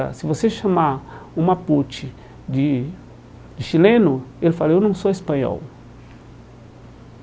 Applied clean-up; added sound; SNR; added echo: none; none; none; none.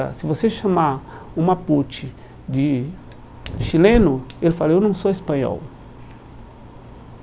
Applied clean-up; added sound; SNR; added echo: none; Fire; 13 dB; none.